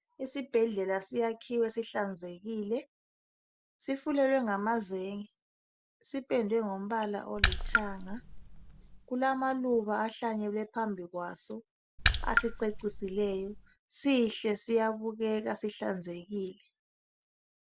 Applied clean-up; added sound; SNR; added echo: none; Raindrop / Splash, splatter; -2 dB; none.